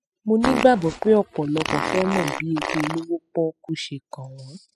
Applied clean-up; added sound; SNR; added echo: classical method spectral subtraction.